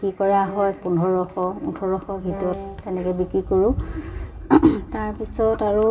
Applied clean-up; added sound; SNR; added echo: none; Wind instrument, woodwind instrument; 12 dB; reverberation time 2.3 s.